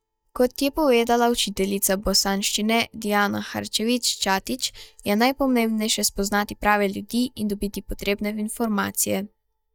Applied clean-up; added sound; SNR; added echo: neural mask model DeepFilterNet 3.